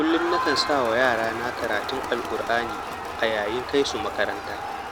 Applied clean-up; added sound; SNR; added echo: none; Crowd; 4 dB; none.